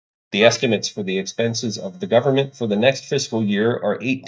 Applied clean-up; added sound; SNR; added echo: neural mask model DeepFilterNet 3.